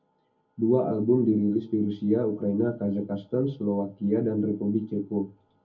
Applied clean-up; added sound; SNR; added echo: none; none; none; reverberation time 0.3 s.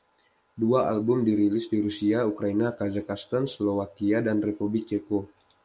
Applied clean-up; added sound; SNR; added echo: none; none; none; none.